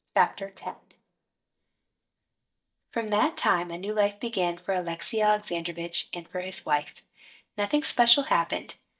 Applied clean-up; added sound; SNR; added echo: neural mask model DeepFilterNet 3.